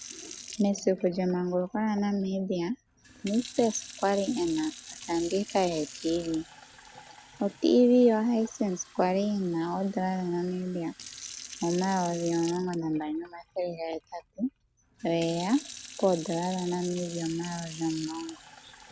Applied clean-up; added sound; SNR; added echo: none; Fill (with liquid) / Sink (filling or washing); 17 dB; none.